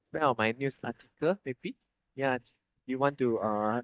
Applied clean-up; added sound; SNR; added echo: neural mask model DeepFilterNet 3.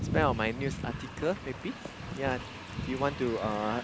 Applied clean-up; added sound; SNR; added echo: none; Train; 4 dB; none.